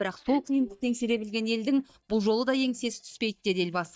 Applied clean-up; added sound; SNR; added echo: neural mask model DeepFilterNet 3.